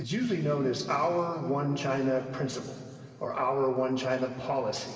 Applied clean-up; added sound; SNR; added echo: none; none; none; reverberation time 2.6 s.